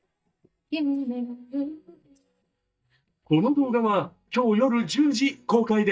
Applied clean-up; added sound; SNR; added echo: neural mask model DeepFilterNet 3.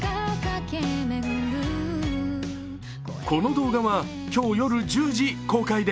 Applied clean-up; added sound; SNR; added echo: none; none; none; none.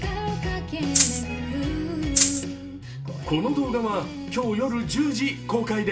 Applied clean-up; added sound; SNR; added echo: none; Rattle (instrument); -5 dB; reverberation time 0.4 s.